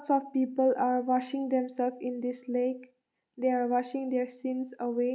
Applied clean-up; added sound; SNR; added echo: none; none; none; none.